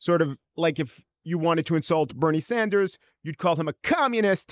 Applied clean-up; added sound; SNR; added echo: neural mask model Resemble Enhance denoiser.